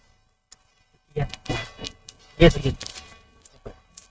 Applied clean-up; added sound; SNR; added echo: neural mask model RNNoise.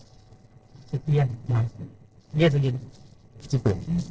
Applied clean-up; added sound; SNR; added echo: neural separator model SepFormer DNS4.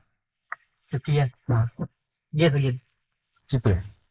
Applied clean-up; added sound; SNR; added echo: neural mask model Resemble Enhance denoiser.